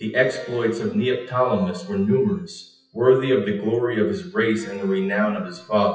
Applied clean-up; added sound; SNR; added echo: classical method WPE with log-MMSE.